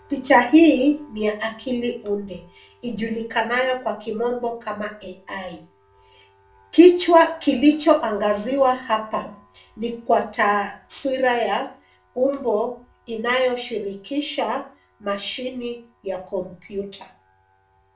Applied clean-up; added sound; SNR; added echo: none; none; none; reverberation time 0.3 s.